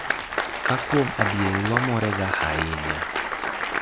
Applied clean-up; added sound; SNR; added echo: none; Applause; 0 dB; none.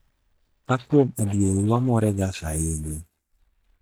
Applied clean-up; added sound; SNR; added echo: neural mask model DeepFilterNet 3.